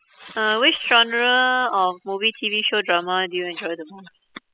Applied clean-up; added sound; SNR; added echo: classical method spectral subtraction.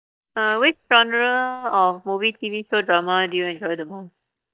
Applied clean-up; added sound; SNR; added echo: neural mask model DeepFilterNet 3.